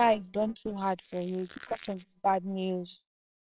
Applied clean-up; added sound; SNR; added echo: neural separator model SepFormer WHAMR!.